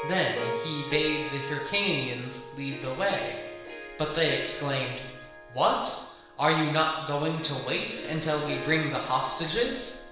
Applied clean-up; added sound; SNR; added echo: none; Harp; 10 dB; reverberation time 0.9 s.